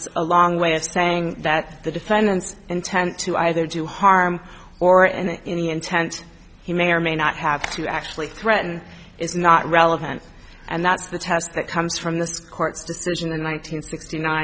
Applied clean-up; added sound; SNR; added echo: none; none; none; none.